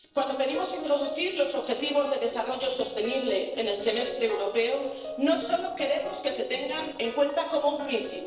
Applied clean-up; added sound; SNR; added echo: neural separator model SepFormer DNS4.